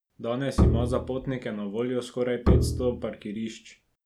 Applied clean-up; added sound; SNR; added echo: none; Bowed string instrument; -4 dB; none.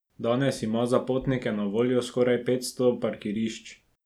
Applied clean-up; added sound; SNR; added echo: none; none; none; none.